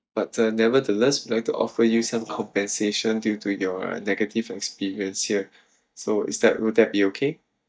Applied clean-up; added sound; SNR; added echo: neural mask model DeepFilterNet 3.